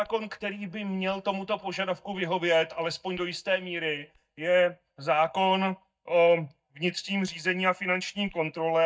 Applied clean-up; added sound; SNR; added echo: neural mask model DeepFilterNet 3.